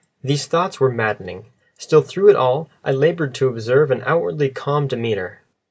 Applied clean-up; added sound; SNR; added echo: neural mask model Resemble Enhance denoiser.